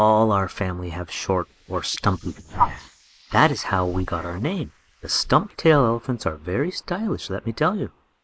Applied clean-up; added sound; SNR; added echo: neural mask model Resemble Enhance denoiser.